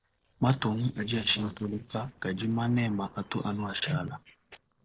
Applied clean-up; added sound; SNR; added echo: neural separator model SepFormer DNS4.